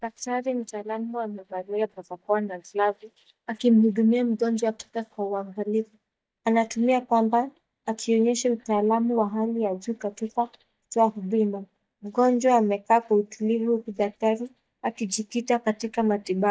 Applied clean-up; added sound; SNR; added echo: neural mask model DeepFilterNet 3.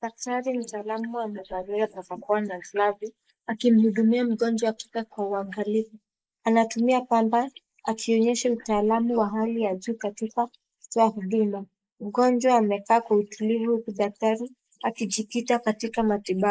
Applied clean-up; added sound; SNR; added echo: neural mask model Resemble Enhance denoiser.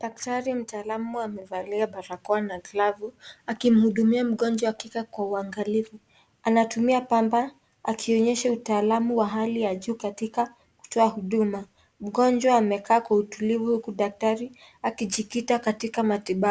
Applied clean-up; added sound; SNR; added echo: none; none; none; none.